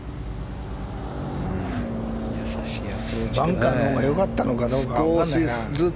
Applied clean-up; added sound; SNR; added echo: none; Car passing by; 8 dB; none.